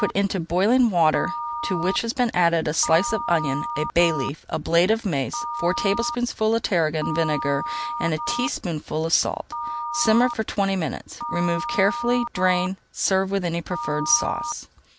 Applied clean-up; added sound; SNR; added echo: none; Telephone; 8 dB; none.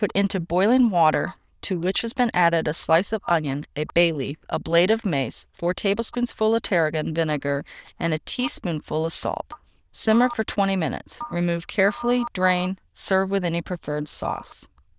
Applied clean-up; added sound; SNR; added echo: neural diffusion model UNIVERSE++.